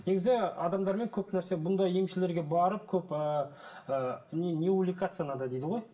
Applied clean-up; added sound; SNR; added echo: none; none; none; reverberation time 0.5 s.